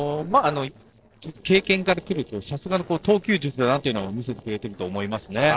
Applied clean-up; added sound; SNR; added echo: neural separator model SepFormer DNS4.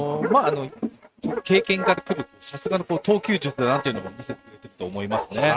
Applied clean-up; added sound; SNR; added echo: neural mask model RNNoise.